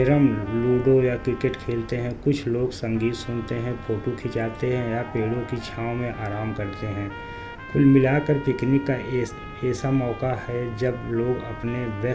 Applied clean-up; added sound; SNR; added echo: none; Trumpet; 17 dB; none.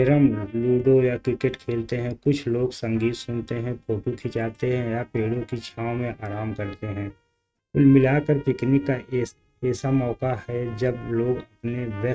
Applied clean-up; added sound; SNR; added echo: neural mask model RNNoise.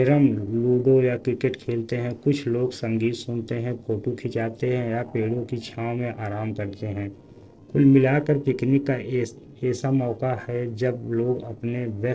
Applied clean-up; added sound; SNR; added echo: neural separator model SepFormer DNS4.